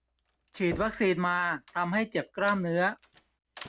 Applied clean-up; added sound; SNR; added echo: none; Knock + Slam; 18 dB; none.